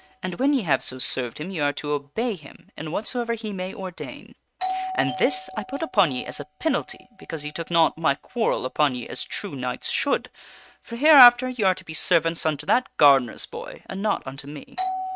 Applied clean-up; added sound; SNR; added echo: neural mask model RNNoise.